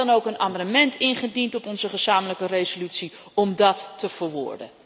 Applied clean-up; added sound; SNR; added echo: none; none; none; none.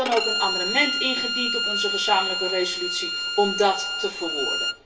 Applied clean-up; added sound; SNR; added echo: none; Bowed string instrument; 1 dB; reverberation time 0.3 s.